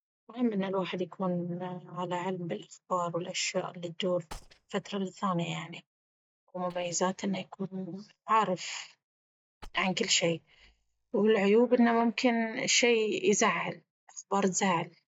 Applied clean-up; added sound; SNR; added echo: neural mask model DeepFilterNet 3.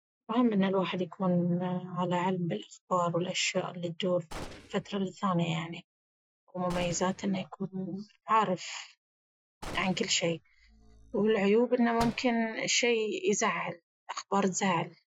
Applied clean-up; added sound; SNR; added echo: classical method Wiener filter.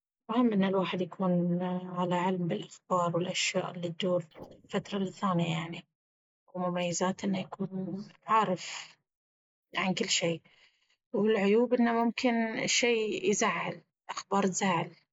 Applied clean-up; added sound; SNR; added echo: neural mask model Resemble Enhance denoiser.